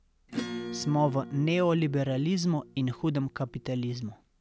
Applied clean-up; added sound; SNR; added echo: none; Acoustic guitar / Strum; 12 dB; none.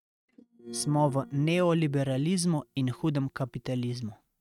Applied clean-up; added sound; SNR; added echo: neural mask model RNNoise.